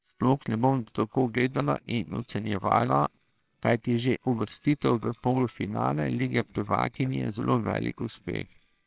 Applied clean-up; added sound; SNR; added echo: neural separator model SepFormer WHAMR!.